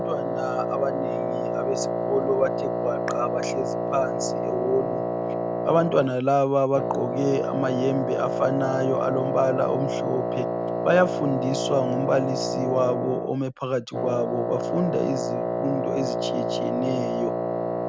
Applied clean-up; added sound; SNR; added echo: none; Wind instrument, woodwind instrument; 1 dB; none.